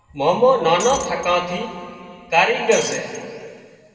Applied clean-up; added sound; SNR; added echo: none; Shatter; 13 dB; reverberation time 2.1 s.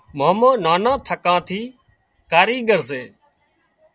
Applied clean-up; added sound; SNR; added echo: none; none; none; none.